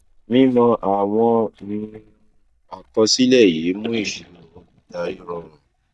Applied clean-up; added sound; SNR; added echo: neural mask model DeepFilterNet 3.